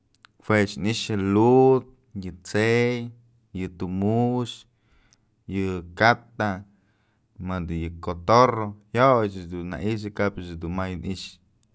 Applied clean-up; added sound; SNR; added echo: none; none; none; none.